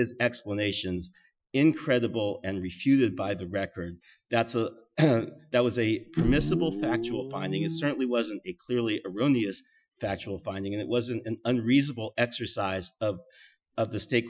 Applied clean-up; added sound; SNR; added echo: classical method Wiener filter.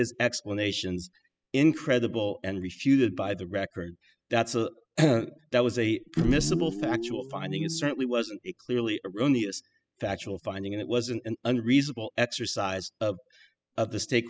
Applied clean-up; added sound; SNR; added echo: classical method spectral subtraction.